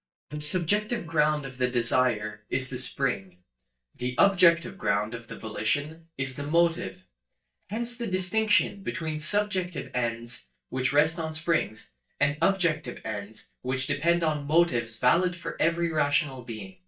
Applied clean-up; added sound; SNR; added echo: neural mask model DeepFilterNet 3.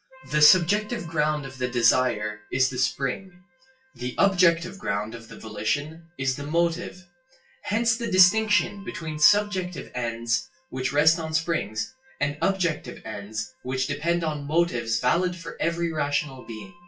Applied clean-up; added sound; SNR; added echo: classical method WPE with log-MMSE.